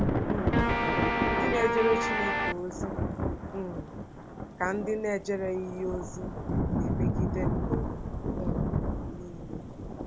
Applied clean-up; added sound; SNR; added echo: none; Guitar + Thunder / Rain; -5 dB; none.